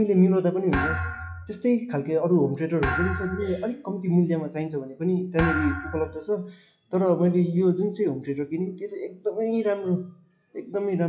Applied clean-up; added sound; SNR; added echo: classical method log-MMSE.